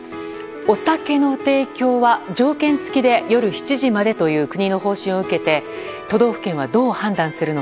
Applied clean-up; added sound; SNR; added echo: none; none; none; none.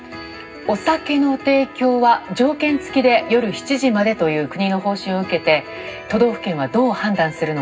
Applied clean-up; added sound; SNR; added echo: none; none; none; reverberation time 0.4 s.